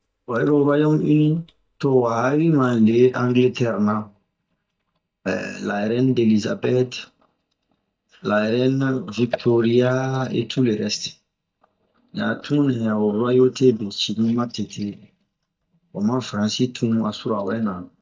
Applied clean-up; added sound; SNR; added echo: neural mask model DeepFilterNet 3.